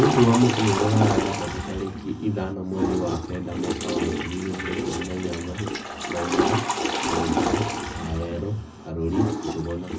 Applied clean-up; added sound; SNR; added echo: none; Toilet flush / Water; 1 dB; reverberation time 0.4 s.